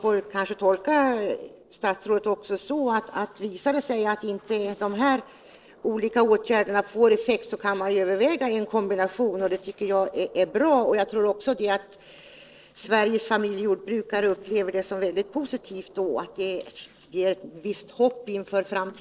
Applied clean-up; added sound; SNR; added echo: neural separator model SepFormer DNS4.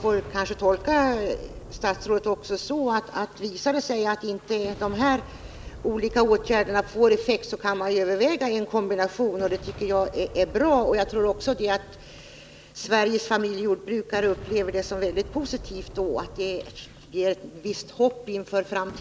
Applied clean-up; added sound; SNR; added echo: none; Boom; 18 dB; none.